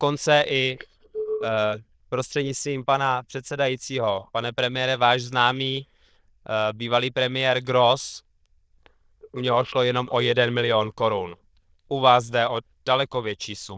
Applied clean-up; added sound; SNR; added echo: neural diffusion model UNIVERSE++.